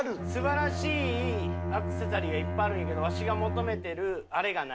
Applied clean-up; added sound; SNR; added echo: none; Bowed string instrument; 1 dB; none.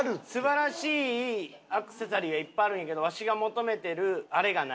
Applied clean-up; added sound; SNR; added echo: none; none; none; none.